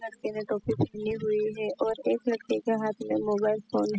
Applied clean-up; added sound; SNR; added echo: classical method spectral subtraction.